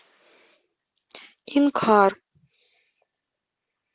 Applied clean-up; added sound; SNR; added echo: none; none; none; none.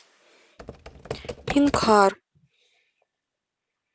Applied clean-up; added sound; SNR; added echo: none; Computer keyboard; 8 dB; none.